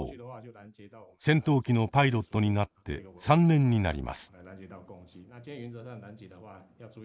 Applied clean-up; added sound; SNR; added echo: neural mask model Resemble Enhance denoiser.